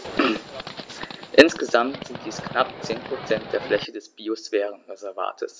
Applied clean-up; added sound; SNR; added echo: none; Livestock, farm animals, working animals; 12 dB; none.